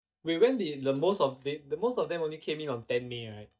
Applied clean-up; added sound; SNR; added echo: neural mask model DeepFilterNet 3.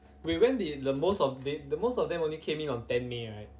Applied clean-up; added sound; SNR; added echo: none; none; none; none.